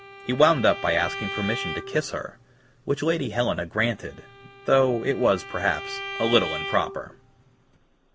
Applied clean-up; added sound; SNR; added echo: none; Bowed string instrument; 11 dB; none.